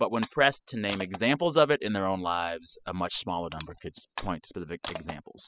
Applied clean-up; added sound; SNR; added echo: classical method spectral subtraction.